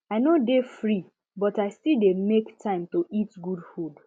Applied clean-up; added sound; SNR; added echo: none; none; none; none.